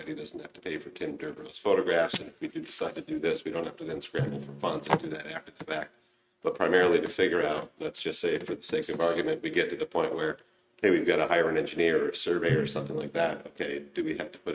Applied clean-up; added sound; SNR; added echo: neural mask model RNNoise.